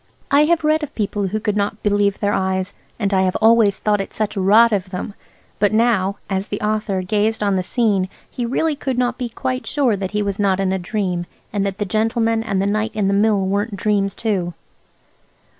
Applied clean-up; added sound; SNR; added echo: none; none; none; none.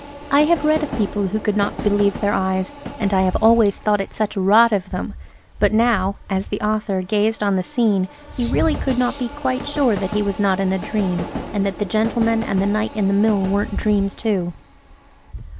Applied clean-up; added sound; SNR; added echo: none; Train; 11 dB; none.